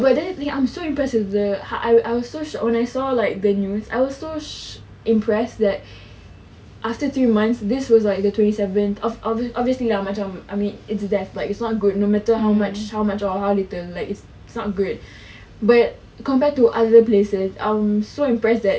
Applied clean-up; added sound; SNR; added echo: none; none; none; none.